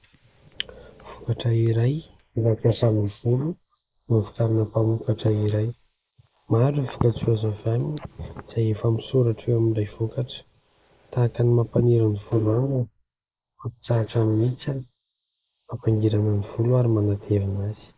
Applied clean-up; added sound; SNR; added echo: neural mask model Resemble Enhance denoiser.